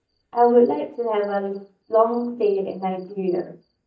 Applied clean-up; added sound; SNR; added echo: neural mask model DeepFilterNet 3.